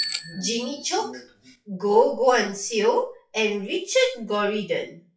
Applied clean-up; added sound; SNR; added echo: classical method WPE with log-MMSE.